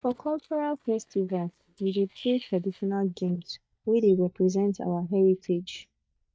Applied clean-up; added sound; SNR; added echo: neural mask model DeepFilterNet 3.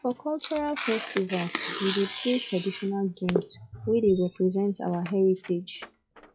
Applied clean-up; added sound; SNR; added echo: classical method log-MMSE.